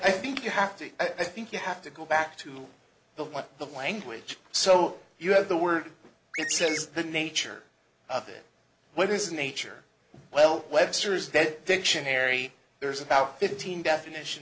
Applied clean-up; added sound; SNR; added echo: none; Chirp, tweet; 5 dB; none.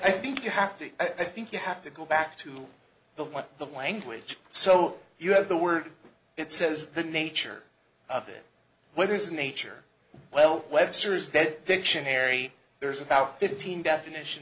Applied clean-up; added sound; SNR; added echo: none; none; none; none.